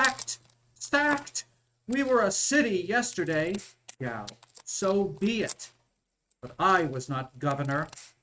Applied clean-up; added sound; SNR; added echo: neural mask model RNNoise.